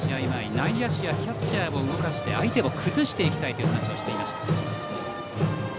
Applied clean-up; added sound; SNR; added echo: none; none; none; none.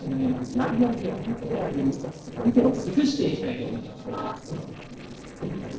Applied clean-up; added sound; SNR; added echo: neural separator model SepFormer DNS4.